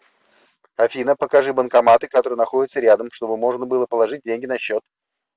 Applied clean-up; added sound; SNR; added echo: none; none; none; none.